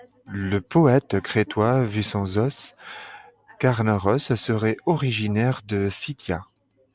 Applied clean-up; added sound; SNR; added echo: none; none; none; none.